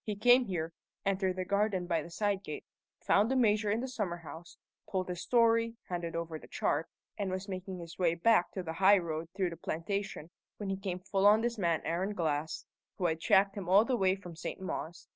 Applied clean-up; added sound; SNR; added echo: none; none; none; none.